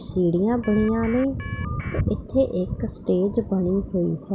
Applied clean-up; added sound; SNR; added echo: none; Telephone; 15 dB; none.